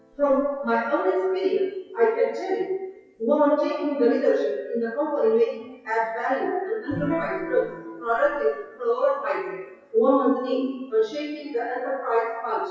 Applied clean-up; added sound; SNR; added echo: classical method WPE with log-MMSE.